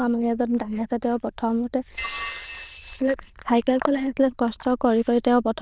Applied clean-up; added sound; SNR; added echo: neural diffusion model UNIVERSE++.